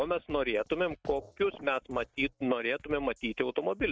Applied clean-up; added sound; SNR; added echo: neural mask model RNNoise.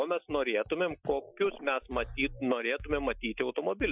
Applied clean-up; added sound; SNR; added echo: classical method Wiener filter.